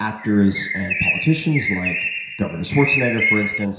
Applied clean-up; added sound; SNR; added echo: none; Bird; 3 dB; reverberation time 0.7 s.